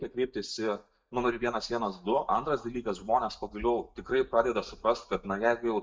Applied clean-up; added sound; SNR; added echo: neural mask model DeepFilterNet 3.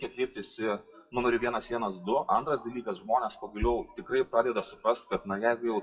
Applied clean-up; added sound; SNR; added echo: classical method WPE with log-MMSE.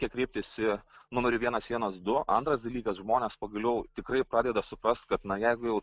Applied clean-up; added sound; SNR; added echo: none; none; none; none.